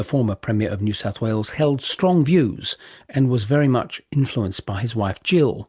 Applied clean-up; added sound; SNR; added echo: none; none; none; none.